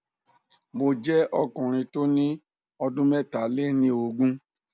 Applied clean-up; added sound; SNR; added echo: none; none; none; none.